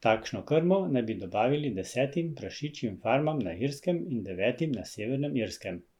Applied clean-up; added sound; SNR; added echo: none; none; none; none.